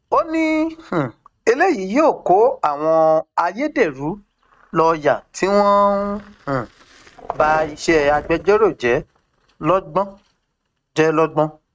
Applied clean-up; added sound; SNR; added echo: neural mask model RNNoise.